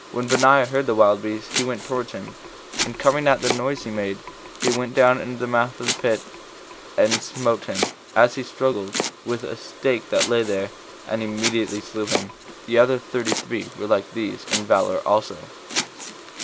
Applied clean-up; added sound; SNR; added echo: none; Domestic sounds, home sounds; 8 dB; none.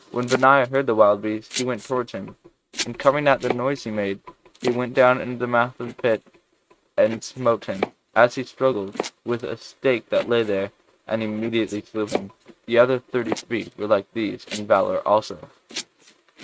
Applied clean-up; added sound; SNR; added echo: neural mask model RNNoise.